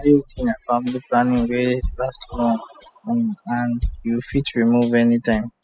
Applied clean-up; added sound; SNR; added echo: classical method spectral subtraction.